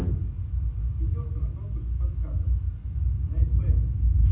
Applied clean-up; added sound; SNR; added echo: none; none; none; reverberation time 0.6 s.